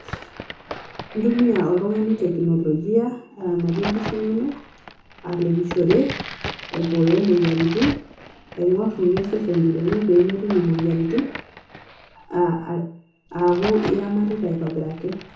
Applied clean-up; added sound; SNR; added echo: none; Crack; 14 dB; reverberation time 0.6 s.